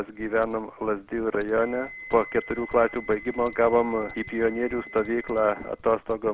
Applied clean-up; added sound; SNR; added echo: none; Typing + Wind instrument, woodwind instrument; 17 dB; none.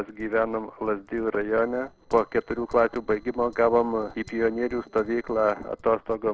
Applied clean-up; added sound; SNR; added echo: neural separator model SepFormer DNS4.